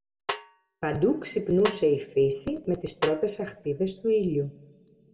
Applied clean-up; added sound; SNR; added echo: none; Snare drum; 12 dB; reverberation time 1.0 s.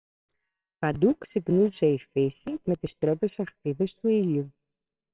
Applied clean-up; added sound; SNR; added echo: neural separator model SepFormer WHAMR!.